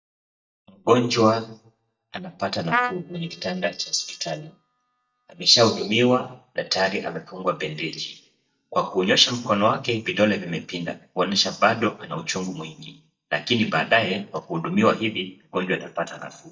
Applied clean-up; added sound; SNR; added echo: neural mask model DeepFilterNet 3.